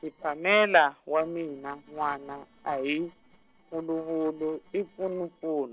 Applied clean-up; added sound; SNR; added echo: neural separator model SepFormer DNS4.